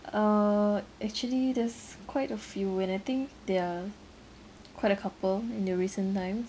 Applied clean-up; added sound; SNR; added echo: none; none; none; none.